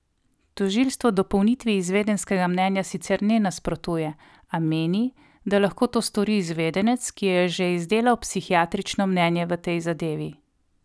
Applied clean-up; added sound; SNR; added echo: none; none; none; none.